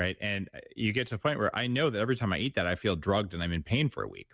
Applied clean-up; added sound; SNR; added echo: none; none; none; none.